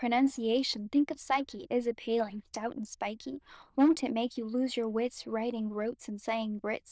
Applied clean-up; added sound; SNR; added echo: neural diffusion model UNIVERSE++.